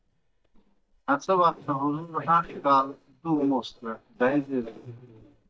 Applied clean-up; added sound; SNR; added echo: neural mask model DeepFilterNet 3.